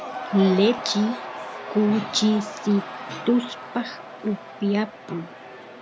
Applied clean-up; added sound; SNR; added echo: none; Crowd / Cheering; 11 dB; none.